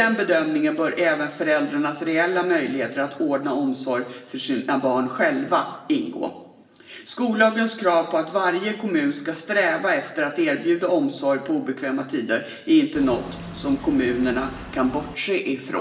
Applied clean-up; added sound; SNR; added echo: none; Boat, Water vehicle; 14 dB; reverberation time 1.0 s.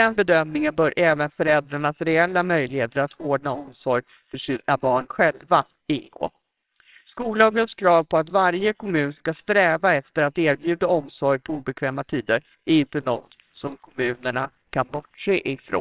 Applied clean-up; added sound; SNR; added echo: neural separator model SepFormer WHAMR!.